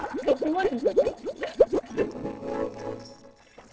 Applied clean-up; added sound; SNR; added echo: neural separator model SepFormer DNS4.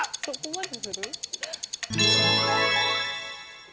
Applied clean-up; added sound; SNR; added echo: none; none; none; none.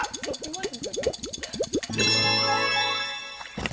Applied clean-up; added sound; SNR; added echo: none; Water / Liquid; 7 dB; reverberation time 1.0 s.